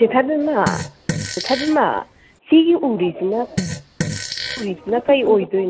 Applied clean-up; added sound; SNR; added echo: none; Fart; 9 dB; none.